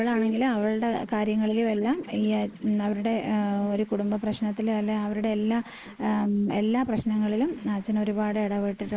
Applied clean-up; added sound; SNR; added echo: neural mask model Resemble Enhance denoiser.